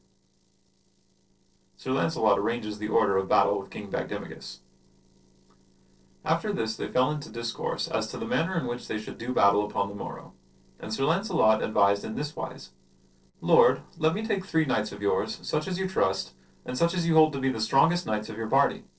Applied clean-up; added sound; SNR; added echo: neural separator model SepFormer DNS4.